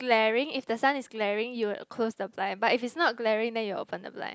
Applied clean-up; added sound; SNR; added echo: none; none; none; none.